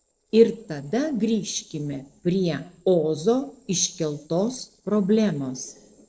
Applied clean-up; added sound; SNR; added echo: neural separator model SepFormer DNS4.